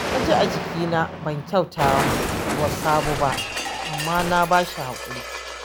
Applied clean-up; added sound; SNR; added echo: none; Explosion; 3 dB; none.